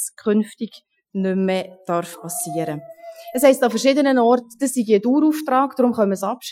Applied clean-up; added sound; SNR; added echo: classical method Wiener filter.